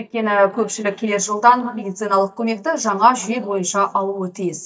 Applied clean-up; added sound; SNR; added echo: neural mask model DeepFilterNet 3.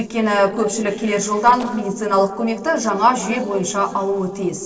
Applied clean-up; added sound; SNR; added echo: neural separator model SepFormer DNS4.